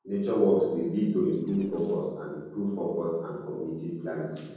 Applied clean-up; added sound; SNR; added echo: neural separator model SepFormer DNS4.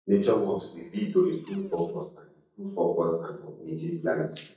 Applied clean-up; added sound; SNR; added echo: neural mask model DeepFilterNet 3.